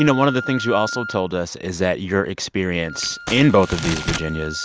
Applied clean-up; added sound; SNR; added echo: none; Wind instrument, woodwind instrument + Crumpling, crinkling; 11 dB; none.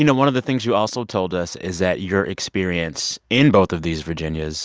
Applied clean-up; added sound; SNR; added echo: none; none; none; none.